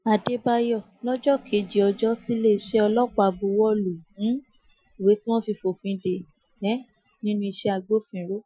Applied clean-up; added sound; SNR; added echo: classical method Wiener filter.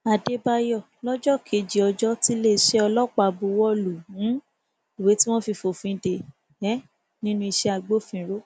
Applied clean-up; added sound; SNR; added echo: none; none; none; none.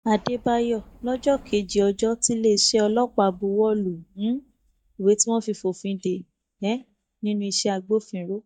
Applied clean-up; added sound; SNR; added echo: neural mask model DeepFilterNet 3.